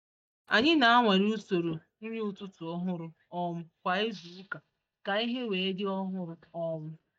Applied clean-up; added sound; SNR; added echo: neural mask model DeepFilterNet 3.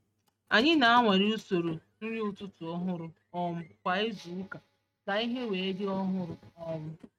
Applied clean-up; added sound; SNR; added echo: neural mask model RNNoise.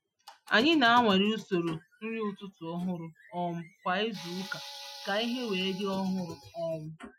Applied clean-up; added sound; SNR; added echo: classical method Wiener filter.